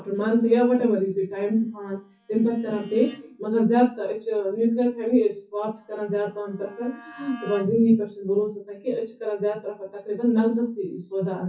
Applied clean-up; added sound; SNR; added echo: classical method WPE with log-MMSE.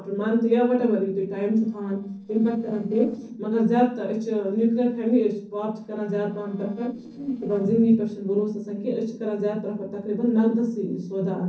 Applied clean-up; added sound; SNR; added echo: neural separator model SepFormer DNS4.